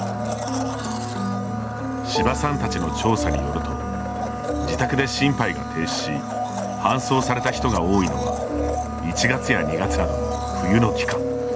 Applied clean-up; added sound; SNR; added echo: none; Domestic sounds, home sounds; 4 dB; none.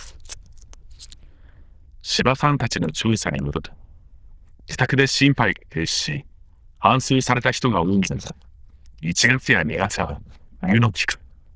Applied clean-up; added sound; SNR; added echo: neural diffusion model UNIVERSE++.